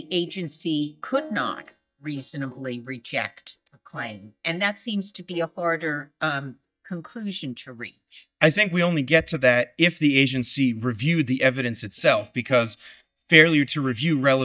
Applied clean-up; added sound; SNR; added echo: neural mask model DeepFilterNet 3.